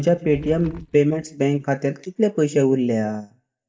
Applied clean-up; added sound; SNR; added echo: neural mask model DeepFilterNet 3.